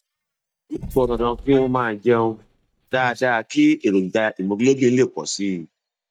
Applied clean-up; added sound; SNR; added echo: neural mask model DeepFilterNet 3.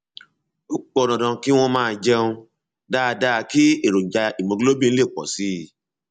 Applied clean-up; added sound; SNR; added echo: none; none; none; none.